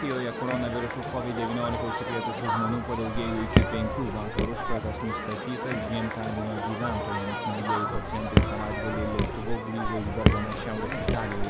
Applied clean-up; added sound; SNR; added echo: none; Crowd + Raindrop / Drip; -4 dB; none.